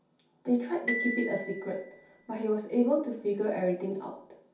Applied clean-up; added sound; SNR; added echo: none; Glockenspiel; 9 dB; reverberation time 0.6 s.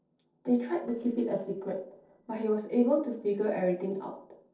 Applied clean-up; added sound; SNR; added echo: neural separator model SepFormer DNS4.